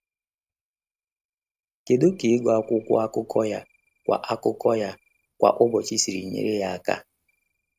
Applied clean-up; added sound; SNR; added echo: neural mask model RNNoise.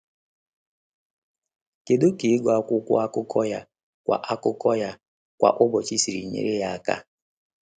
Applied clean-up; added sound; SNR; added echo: none; none; none; none.